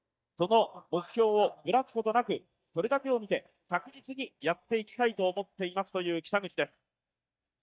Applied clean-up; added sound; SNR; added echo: neural mask model DeepFilterNet 3.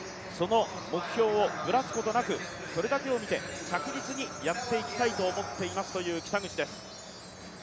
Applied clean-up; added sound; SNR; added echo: none; Wind chime; 16 dB; none.